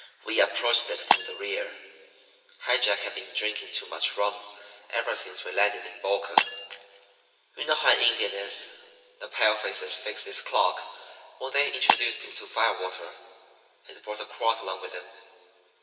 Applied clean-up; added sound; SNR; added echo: none; Shatter; 5 dB; reverberation time 2.0 s.